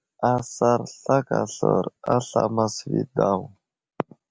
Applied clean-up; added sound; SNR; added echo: none; none; none; none.